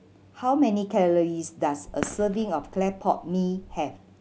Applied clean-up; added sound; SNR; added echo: none; Fireworks; 14 dB; none.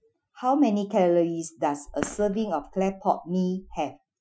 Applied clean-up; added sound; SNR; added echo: classical method Wiener filter.